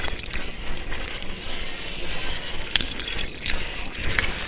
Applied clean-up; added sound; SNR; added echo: neural separator model SepFormer WHAMR!.